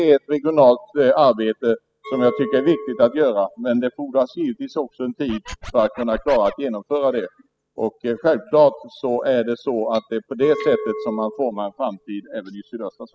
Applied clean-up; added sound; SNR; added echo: classical method spectral subtraction.